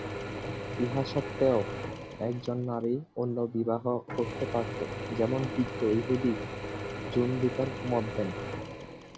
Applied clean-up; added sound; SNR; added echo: none; Drill / Mechanisms; 6 dB; none.